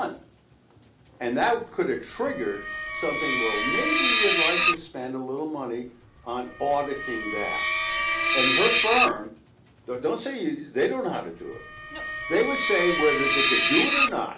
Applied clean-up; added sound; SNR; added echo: none; Screech; -4 dB; none.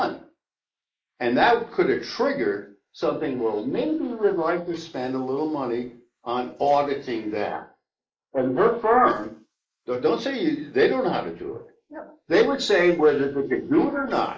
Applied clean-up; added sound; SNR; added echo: neural mask model Resemble Enhance denoiser.